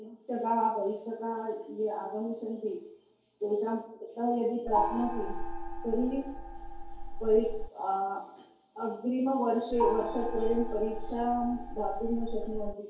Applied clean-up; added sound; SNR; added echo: none; Gong; 2 dB; reverberation time 2.4 s.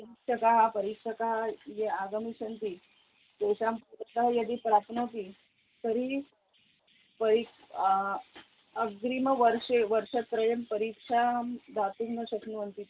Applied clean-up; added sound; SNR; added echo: none; none; none; none.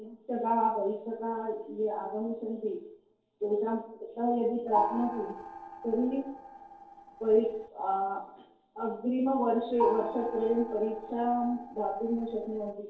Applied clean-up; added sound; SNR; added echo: neural separator model SepFormer DNS4.